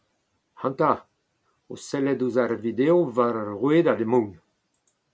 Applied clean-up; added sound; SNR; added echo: none; none; none; none.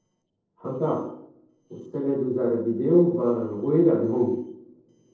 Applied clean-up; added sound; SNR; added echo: neural separator model SepFormer DNS4.